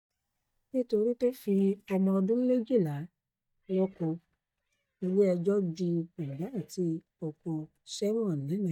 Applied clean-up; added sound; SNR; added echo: neural mask model DeepFilterNet 3.